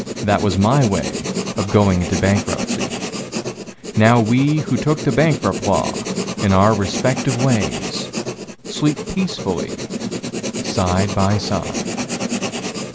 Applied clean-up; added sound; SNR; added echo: none; Writing; 5 dB; none.